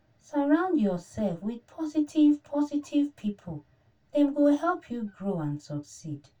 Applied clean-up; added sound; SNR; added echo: none; none; none; reverberation time 0.1 s.